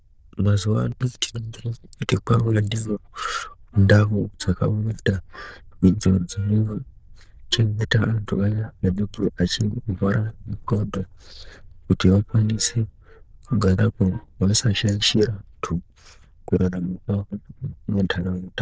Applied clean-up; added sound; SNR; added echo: neural diffusion model UNIVERSE++.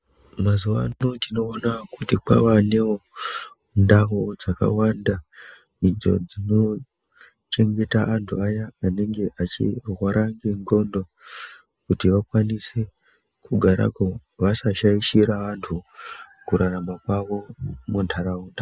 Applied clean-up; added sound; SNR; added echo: none; none; none; none.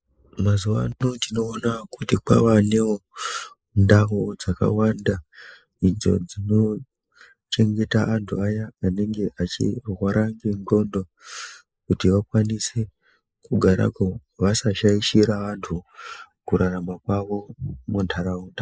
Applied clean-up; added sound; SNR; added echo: neural mask model Resemble Enhance denoiser.